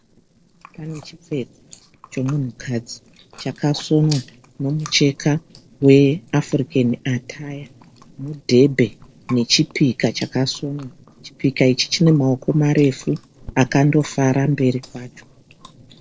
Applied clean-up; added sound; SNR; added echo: neural separator model SepFormer DNS4.